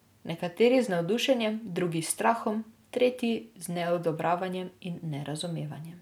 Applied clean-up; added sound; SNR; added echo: none; none; none; none.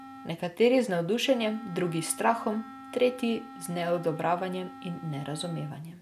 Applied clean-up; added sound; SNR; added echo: none; Wind instrument, woodwind instrument; 17 dB; none.